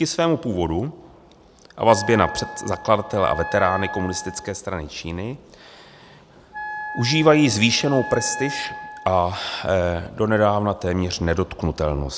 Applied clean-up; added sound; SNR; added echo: none; Wind instrument, woodwind instrument; 11 dB; none.